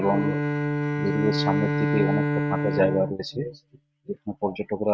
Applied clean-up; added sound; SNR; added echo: neural mask model RNNoise.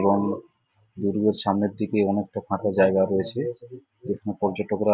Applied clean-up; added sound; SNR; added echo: none; none; none; none.